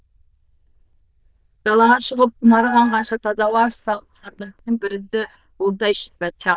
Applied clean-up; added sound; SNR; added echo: neural diffusion model UNIVERSE++.